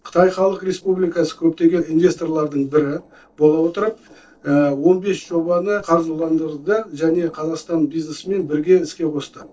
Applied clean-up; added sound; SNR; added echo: neural separator model SepFormer DNS4.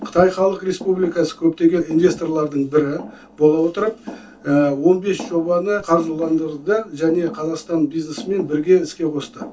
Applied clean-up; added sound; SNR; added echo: none; Thump, thud; 19 dB; reverberation time 0.2 s.